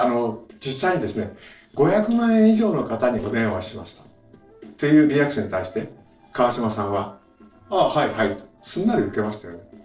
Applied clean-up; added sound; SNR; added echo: neural separator model SepFormer DNS4.